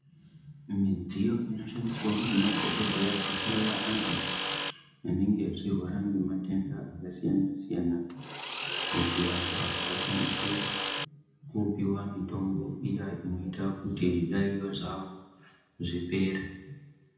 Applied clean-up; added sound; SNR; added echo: none; Tools; 2 dB; reverberation time 0.8 s.